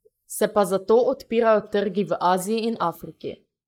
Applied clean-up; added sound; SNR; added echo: neural mask model Resemble Enhance denoiser.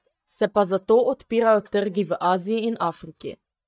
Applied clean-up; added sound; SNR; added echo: neural mask model DeepFilterNet 3.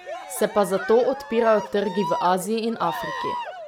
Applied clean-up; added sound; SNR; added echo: none; Cheering; 9 dB; none.